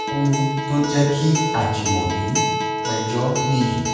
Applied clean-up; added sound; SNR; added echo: none; Acoustic guitar; 3 dB; reverberation time 1.2 s.